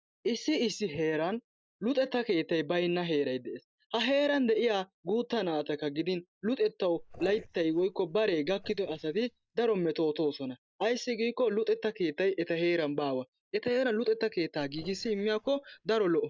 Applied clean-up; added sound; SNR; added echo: neural mask model DeepFilterNet 3.